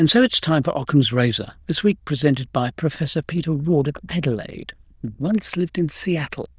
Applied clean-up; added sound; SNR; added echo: neural diffusion model UNIVERSE++.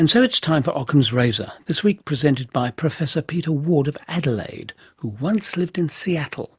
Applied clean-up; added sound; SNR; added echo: none; none; none; none.